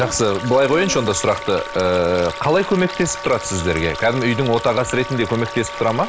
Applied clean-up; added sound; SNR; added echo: none; Wind instrument, woodwind instrument + Stream; 11 dB; none.